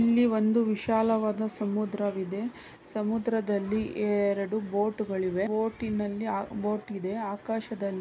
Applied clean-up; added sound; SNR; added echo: none; none; none; none.